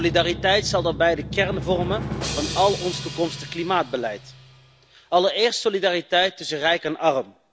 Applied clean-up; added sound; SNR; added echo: none; Drum; 10 dB; none.